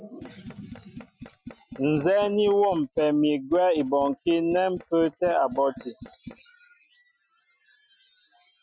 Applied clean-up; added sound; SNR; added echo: classical method Wiener filter.